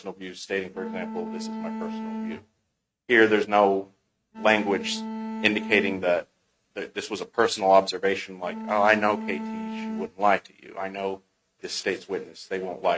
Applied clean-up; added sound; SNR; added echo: neural mask model RNNoise.